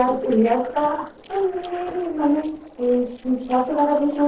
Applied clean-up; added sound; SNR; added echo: neural separator model SepFormer DNS4.